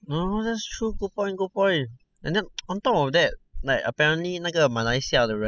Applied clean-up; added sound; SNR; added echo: classical method spectral subtraction.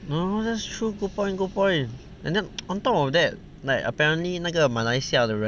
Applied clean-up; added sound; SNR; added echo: none; none; none; none.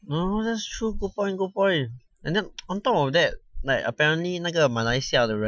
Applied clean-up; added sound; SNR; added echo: classical method Wiener filter.